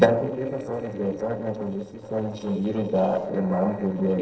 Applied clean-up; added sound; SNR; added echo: neural separator model SepFormer DNS4.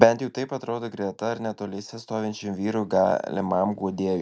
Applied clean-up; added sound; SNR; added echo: none; none; none; none.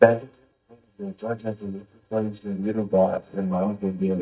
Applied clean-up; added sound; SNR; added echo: neural mask model DeepFilterNet 3.